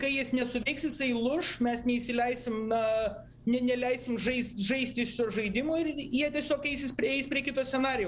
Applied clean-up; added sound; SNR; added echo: none; Engine + Rattle (instrument); 20 dB; none.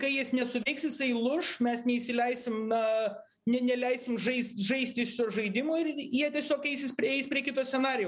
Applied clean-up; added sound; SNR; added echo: none; none; none; none.